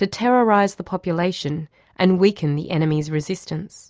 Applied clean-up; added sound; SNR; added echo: none; none; none; none.